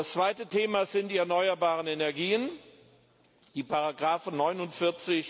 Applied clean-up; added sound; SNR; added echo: none; none; none; none.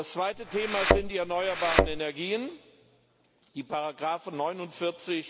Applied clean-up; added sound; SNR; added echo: none; Thump, thud; -5 dB; none.